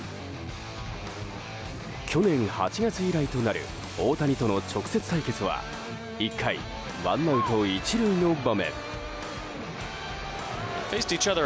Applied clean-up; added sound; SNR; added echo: none; none; none; none.